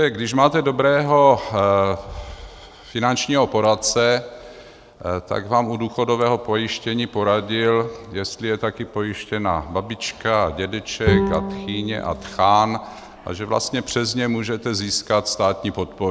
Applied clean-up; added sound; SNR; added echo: none; Bowed string instrument; 6 dB; none.